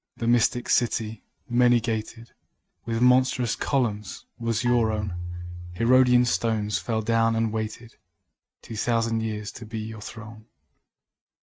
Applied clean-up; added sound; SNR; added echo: neural mask model RNNoise.